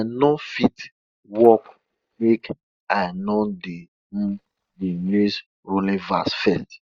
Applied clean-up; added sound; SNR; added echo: neural mask model DeepFilterNet 3.